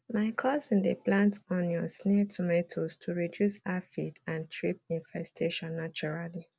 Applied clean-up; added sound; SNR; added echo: none; none; none; none.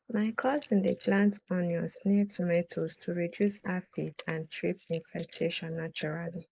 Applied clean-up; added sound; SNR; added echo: neural mask model Resemble Enhance denoiser.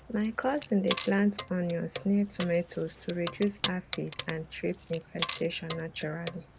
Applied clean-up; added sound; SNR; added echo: none; Keys jangling; 10 dB; none.